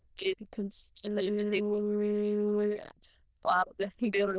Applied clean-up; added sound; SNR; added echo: neural diffusion model UNIVERSE++.